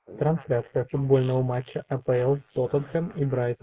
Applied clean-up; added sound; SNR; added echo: neural mask model Resemble Enhance denoiser.